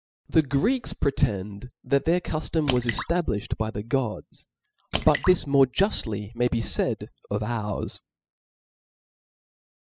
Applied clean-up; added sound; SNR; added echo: classical method spectral subtraction.